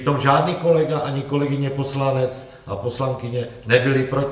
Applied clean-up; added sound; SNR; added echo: none; none; none; reverberation time 0.7 s.